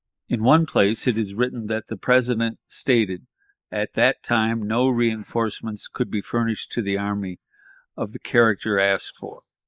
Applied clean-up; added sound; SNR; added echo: neural mask model Resemble Enhance denoiser.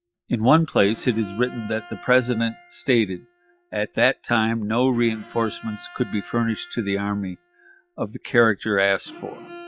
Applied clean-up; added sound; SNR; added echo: classical method log-MMSE.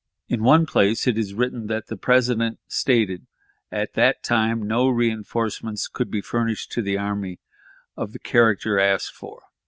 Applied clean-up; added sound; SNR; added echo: none; none; none; none.